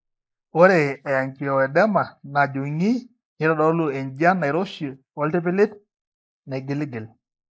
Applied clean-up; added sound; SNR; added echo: neural mask model Resemble Enhance denoiser.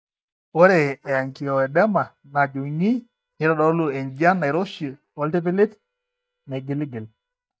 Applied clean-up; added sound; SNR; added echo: neural mask model DeepFilterNet 3.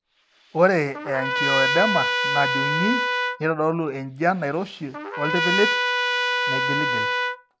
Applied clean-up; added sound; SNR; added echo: none; Trumpet; 0 dB; none.